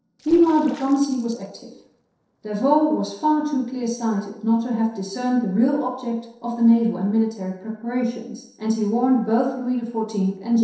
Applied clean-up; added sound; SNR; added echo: neural separator model SepFormer DNS4.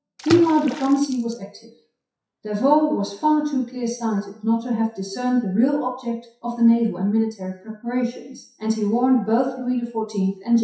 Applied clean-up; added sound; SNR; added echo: classical method WPE with log-MMSE.